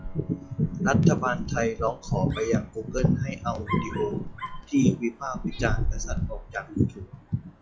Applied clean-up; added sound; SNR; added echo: classical method log-MMSE.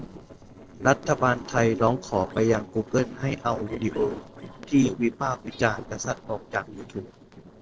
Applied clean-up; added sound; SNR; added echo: neural separator model SepFormer DNS4.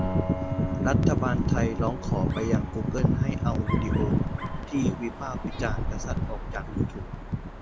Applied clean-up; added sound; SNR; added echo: none; Piano + Dog; 8 dB; none.